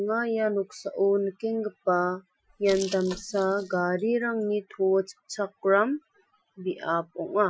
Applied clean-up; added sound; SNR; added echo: classical method Wiener filter.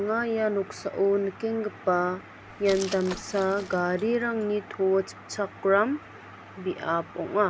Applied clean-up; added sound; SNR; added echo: none; Glass; 17 dB; none.